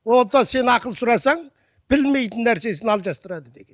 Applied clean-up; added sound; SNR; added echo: none; none; none; none.